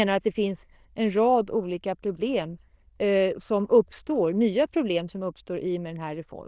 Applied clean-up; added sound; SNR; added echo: neural diffusion model UNIVERSE++.